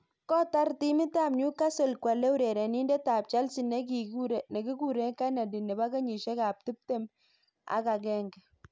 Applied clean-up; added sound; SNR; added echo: none; none; none; none.